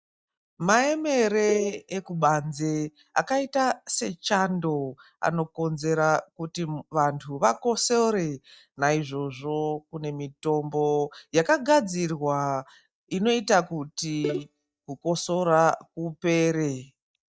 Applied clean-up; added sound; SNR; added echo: neural mask model DeepFilterNet 3.